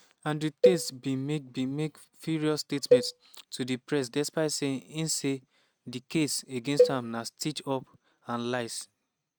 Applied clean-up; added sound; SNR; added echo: neural mask model RNNoise.